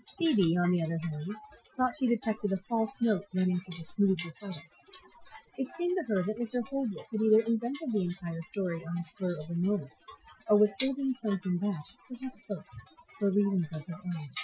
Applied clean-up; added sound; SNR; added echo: classical method Wiener filter.